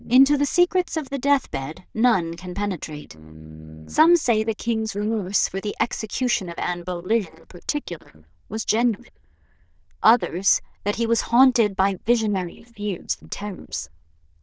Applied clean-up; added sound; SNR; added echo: neural diffusion model UNIVERSE++.